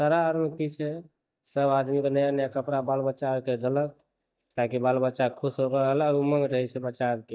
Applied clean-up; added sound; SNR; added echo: neural mask model DeepFilterNet 3.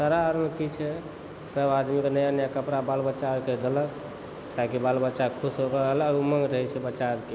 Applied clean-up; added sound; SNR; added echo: none; none; none; none.